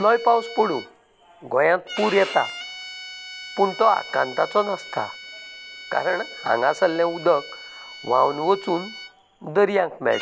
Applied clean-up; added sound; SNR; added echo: none; Bowed string instrument; 15 dB; none.